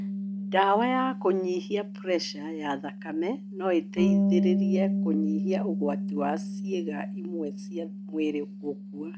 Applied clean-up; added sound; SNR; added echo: neural mask model RNNoise.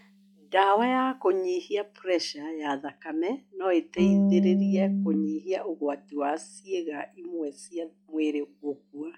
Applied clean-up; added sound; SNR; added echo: classical method log-MMSE.